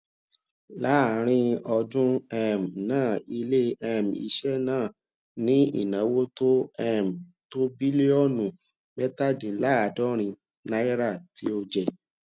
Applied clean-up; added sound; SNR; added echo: none; none; none; none.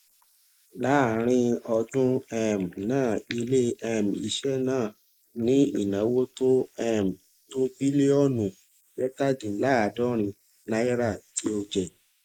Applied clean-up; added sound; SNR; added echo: neural mask model Resemble Enhance denoiser.